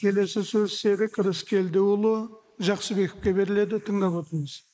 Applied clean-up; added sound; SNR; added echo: neural mask model Resemble Enhance denoiser.